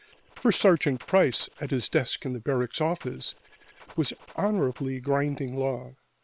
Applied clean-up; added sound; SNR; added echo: neural separator model SepFormer WHAM!.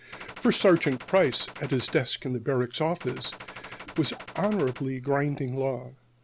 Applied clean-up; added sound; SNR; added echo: none; Gunshot, gunfire; 16 dB; none.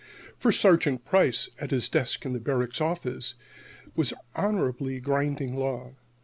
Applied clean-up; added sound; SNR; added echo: none; none; none; none.